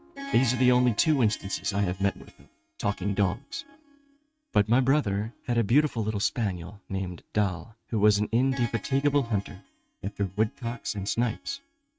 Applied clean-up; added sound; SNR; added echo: neural mask model RNNoise.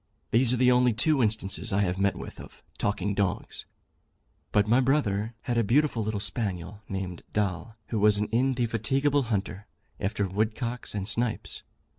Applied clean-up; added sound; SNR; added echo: none; none; none; none.